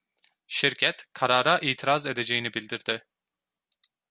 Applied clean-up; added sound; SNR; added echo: none; none; none; none.